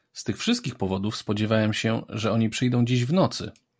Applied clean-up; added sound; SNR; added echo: none; none; none; none.